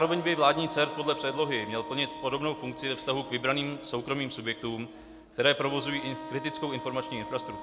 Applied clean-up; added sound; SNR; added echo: none; Wind instrument, woodwind instrument; 11 dB; none.